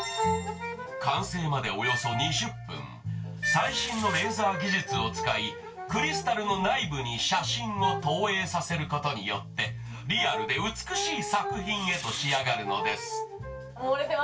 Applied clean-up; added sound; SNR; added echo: none; Fireworks; 14 dB; reverberation time 0.2 s.